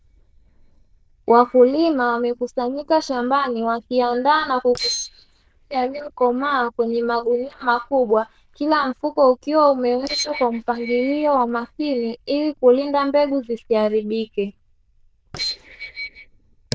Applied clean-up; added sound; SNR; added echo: neural diffusion model UNIVERSE++.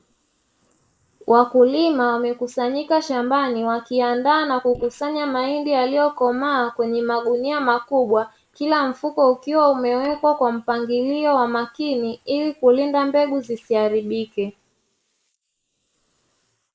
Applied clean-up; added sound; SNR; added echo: neural mask model Resemble Enhance denoiser.